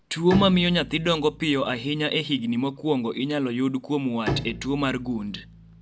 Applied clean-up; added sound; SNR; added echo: none; Bowed string instrument; 12 dB; none.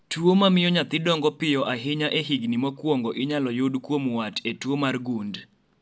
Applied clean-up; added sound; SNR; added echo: none; none; none; none.